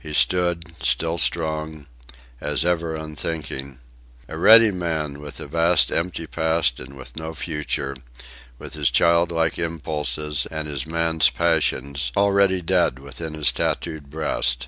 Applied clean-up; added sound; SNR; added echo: none; none; none; none.